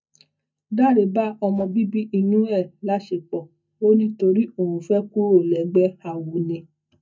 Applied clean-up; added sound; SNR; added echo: neural mask model DeepFilterNet 3.